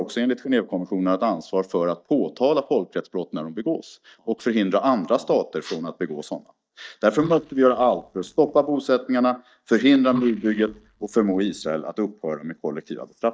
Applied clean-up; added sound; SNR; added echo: neural mask model DeepFilterNet 3.